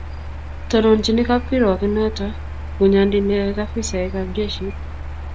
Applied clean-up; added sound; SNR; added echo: none; Mechanical fan; 9 dB; none.